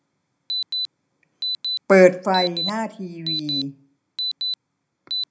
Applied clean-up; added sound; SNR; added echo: none; Alarm; 6 dB; reverberation time 0.2 s.